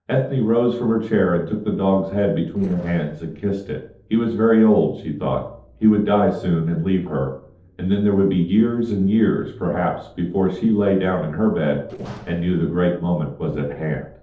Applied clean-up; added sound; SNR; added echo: neural separator model SepFormer DNS4.